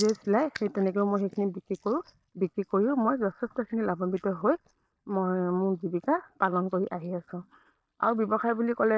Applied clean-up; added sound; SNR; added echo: neural mask model DeepFilterNet 3.